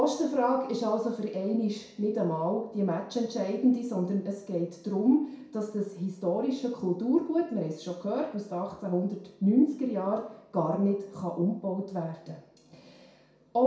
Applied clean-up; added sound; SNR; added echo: none; none; none; reverberation time 0.6 s.